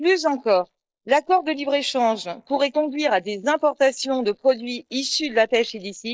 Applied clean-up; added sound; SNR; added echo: neural mask model Resemble Enhance denoiser.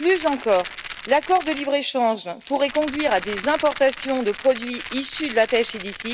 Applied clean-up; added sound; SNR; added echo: none; Rattle; 13 dB; none.